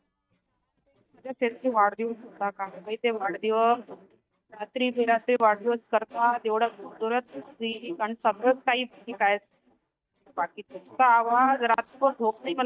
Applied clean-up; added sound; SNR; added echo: neural mask model DeepFilterNet 3.